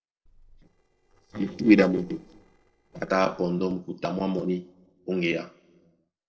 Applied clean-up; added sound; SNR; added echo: neural separator model SepFormer DNS4.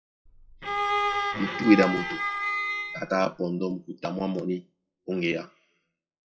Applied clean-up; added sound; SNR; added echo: classical method WPE with log-MMSE.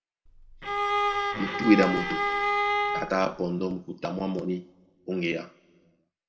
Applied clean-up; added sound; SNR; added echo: none; Bowed string instrument; -1 dB; reverberation time 1.3 s.